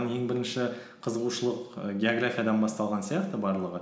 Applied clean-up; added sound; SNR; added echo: none; none; none; none.